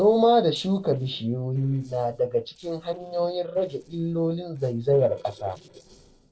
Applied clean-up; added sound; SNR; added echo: neural separator model SepFormer DNS4.